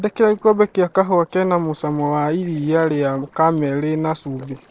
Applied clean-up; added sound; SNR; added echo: neural separator model SepFormer DNS4.